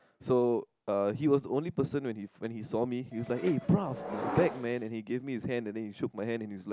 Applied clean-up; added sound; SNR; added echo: none; Subway, metro, underground; 8 dB; none.